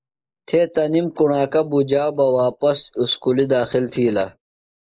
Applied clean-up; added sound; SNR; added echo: neural mask model Resemble Enhance denoiser.